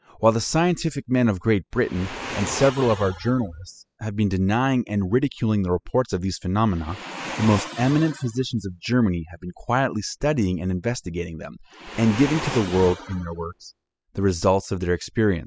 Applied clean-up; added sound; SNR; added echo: classical method spectral subtraction.